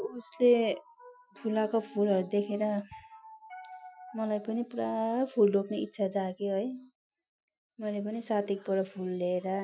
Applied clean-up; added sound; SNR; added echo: classical method Wiener filter.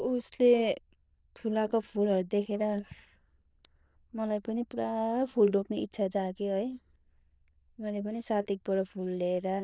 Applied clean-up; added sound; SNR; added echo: neural diffusion model UNIVERSE++.